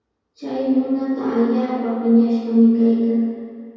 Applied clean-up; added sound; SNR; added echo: none; none; none; reverberation time 2.2 s.